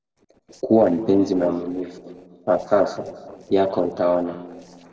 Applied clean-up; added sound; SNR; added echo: neural separator model SepFormer DNS4.